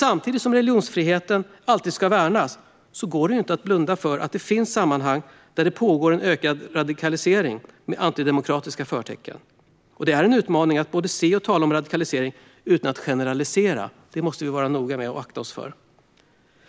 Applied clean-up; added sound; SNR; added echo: none; none; none; none.